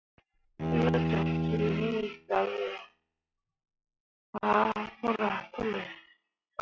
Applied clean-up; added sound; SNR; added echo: classical method log-MMSE.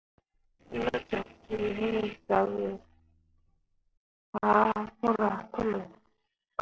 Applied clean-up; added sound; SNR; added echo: neural separator model SepFormer DNS4.